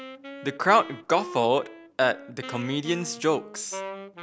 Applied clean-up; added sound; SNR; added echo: none; Wind instrument, woodwind instrument; 14 dB; none.